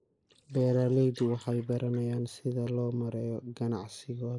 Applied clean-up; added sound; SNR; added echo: neural mask model Resemble Enhance denoiser.